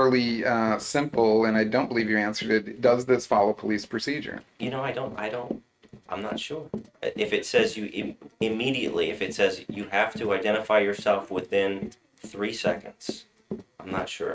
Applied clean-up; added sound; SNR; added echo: neural mask model RNNoise.